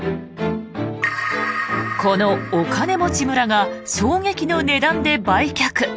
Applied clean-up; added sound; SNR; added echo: none; none; none; none.